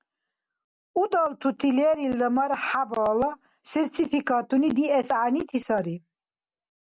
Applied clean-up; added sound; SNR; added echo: none; none; none; none.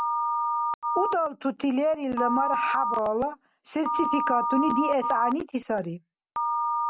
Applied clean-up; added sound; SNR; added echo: none; Telephone; 1 dB; none.